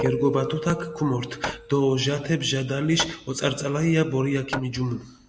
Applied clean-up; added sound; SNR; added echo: none; Hammer + Keyboard (musical); 11 dB; none.